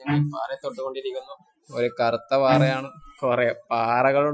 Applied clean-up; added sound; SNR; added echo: classical method Wiener filter.